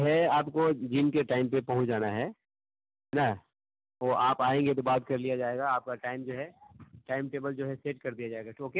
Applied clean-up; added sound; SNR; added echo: none; none; none; none.